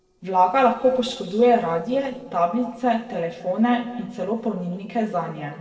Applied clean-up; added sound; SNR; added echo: neural separator model SepFormer DNS4.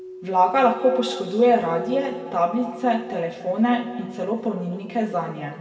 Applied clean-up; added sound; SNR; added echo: none; Glass; 17 dB; reverberation time 1.8 s.